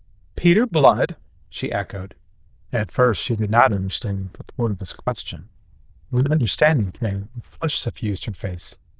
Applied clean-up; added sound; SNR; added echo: neural diffusion model UNIVERSE++.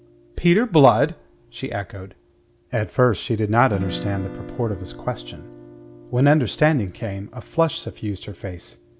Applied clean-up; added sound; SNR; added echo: none; Guitar; 17 dB; none.